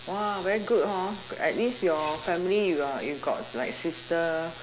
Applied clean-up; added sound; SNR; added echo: none; none; none; none.